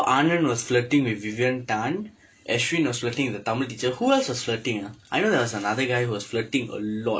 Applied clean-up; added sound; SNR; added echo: none; none; none; none.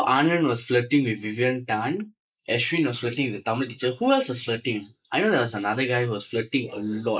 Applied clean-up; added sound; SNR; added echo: neural mask model Resemble Enhance denoiser.